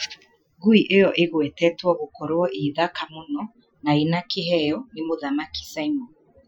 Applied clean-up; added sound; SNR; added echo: classical method Wiener filter.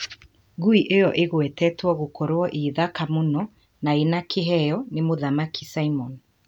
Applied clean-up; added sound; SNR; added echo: none; none; none; none.